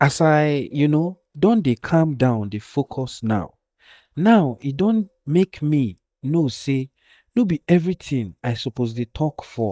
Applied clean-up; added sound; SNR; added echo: neural mask model DeepFilterNet 3.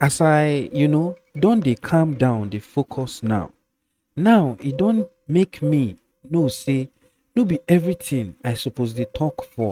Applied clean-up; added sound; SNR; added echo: neural mask model RNNoise.